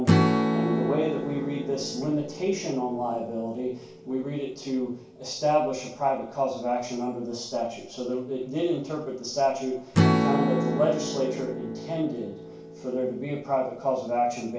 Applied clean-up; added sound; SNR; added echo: none; Strum; 2 dB; reverberation time 0.4 s.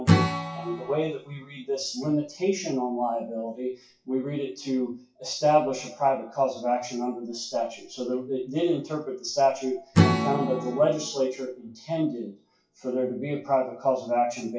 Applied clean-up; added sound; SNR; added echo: classical method WPE with log-MMSE.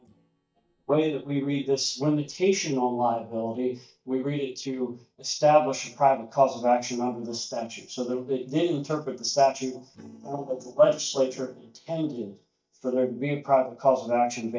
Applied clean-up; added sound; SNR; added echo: neural mask model DeepFilterNet 3.